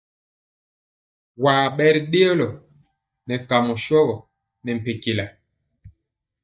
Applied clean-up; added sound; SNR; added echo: neural mask model DeepFilterNet 3.